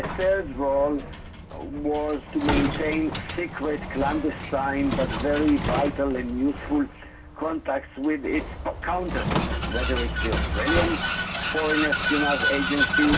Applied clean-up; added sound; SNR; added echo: none; Vehicle; 2 dB; reverberation time 0.1 s.